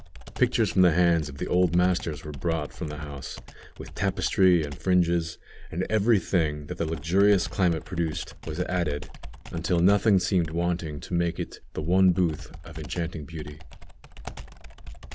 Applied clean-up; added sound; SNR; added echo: none; Computer keyboard; 14 dB; none.